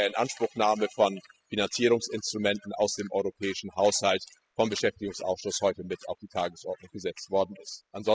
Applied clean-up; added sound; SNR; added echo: classical method spectral subtraction.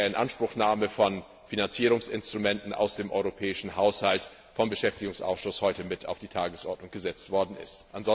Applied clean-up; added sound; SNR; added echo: none; none; none; none.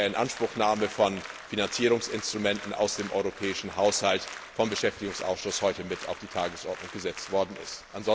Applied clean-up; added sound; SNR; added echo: none; Applause; 14 dB; none.